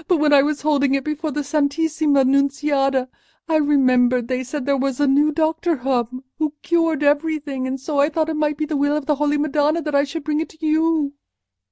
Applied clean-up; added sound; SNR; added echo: none; none; none; none.